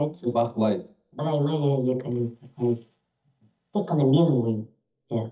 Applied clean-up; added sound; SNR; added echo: neural mask model DeepFilterNet 3.